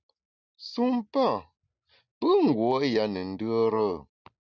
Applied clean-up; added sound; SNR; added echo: none; none; none; none.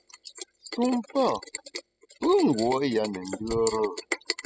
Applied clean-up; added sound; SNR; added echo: classical method spectral subtraction.